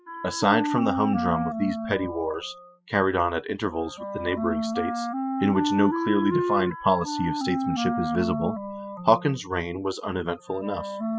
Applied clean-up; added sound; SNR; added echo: classical method spectral subtraction.